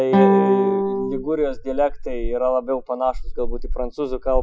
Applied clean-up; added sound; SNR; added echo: classical method Wiener filter.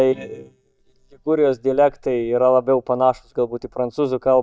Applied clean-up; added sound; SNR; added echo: neural mask model DeepFilterNet 3.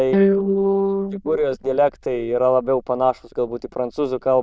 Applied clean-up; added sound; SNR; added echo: neural diffusion model UNIVERSE++.